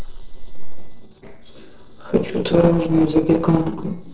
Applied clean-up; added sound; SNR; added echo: neural separator model SepFormer DNS4.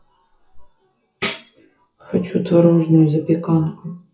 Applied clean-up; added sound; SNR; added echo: classical method WPE with log-MMSE.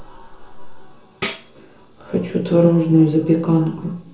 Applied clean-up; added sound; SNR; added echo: none; Tambourine; 15 dB; reverberation time 0.7 s.